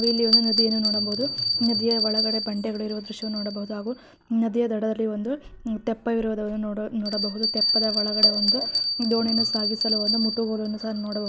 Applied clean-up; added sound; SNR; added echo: none; Bell; 0 dB; none.